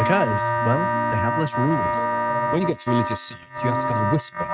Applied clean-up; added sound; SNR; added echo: neural mask model RNNoise.